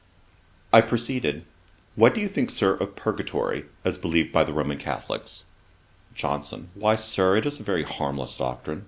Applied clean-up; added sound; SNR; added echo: none; none; none; none.